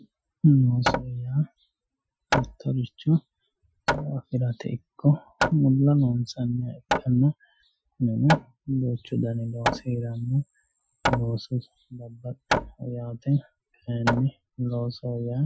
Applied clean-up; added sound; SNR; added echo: classical method Wiener filter.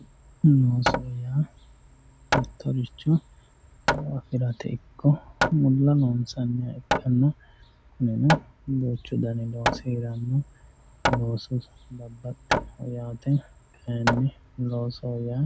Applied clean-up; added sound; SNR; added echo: none; Hammer; 6 dB; none.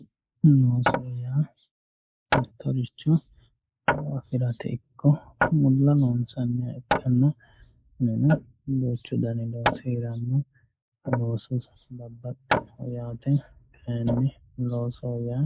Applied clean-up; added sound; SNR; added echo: neural mask model Resemble Enhance denoiser.